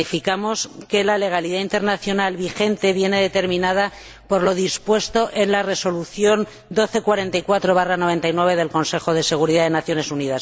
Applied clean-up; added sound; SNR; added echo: none; none; none; none.